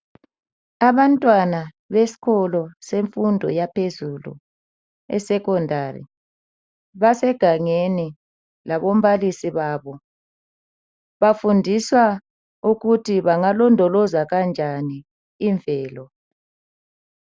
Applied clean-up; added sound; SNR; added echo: none; none; none; none.